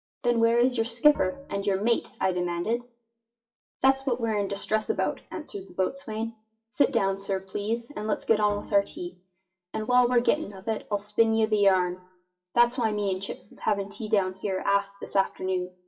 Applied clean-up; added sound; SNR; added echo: classical method WPE with log-MMSE.